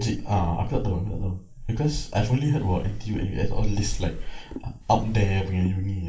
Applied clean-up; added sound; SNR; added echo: none; Drawer open or close; 18 dB; reverberation time 0.3 s.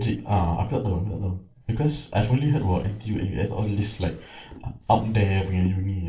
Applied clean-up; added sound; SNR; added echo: neural separator model SepFormer DNS4.